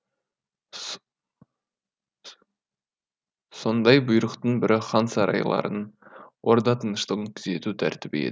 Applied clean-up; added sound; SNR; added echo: none; none; none; none.